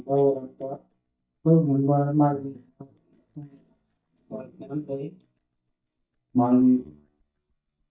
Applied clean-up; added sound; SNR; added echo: neural mask model DeepFilterNet 3.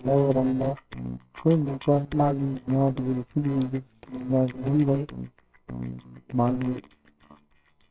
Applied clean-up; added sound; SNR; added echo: neural separator model SepFormer WHAMR!.